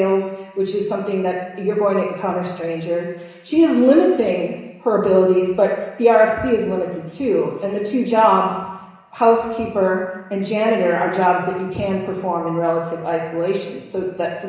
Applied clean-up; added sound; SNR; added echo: none; none; none; reverberation time 1.0 s.